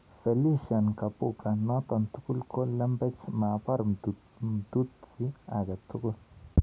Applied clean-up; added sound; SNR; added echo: none; none; none; none.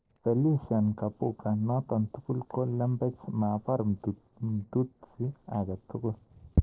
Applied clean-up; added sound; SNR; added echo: neural separator model SepFormer DNS4.